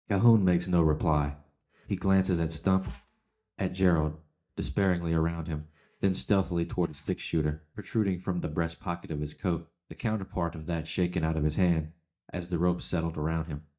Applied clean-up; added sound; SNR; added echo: neural mask model DeepFilterNet 3.